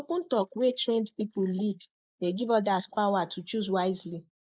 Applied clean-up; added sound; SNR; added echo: neural mask model Resemble Enhance denoiser.